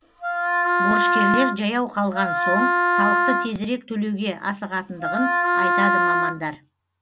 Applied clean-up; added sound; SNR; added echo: none; Wind instrument, woodwind instrument; -5 dB; none.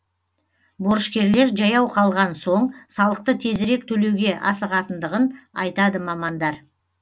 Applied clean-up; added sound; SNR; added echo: none; none; none; none.